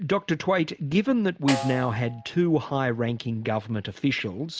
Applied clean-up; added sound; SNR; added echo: none; Snare drum; 12 dB; none.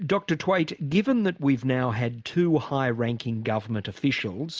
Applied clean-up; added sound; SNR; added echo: none; none; none; none.